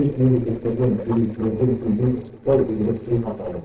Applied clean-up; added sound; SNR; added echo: neural separator model SepFormer DNS4.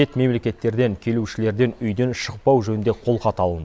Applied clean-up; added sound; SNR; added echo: none; none; none; none.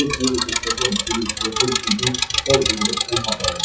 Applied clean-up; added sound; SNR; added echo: classical method WPE with log-MMSE.